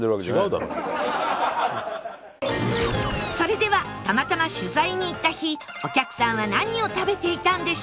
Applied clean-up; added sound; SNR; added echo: none; none; none; none.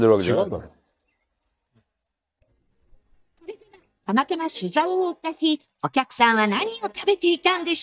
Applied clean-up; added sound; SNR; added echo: neural mask model DeepFilterNet 3.